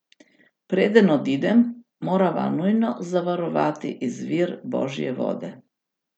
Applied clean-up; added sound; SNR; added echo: none; none; none; none.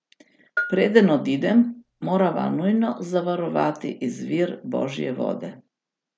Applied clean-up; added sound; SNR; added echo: none; Bell; 12 dB; none.